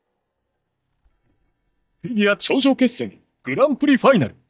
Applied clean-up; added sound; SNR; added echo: neural mask model DeepFilterNet 3.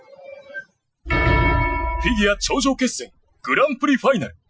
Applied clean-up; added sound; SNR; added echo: classical method Wiener filter.